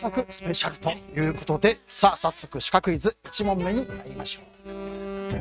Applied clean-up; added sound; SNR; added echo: neural mask model RNNoise.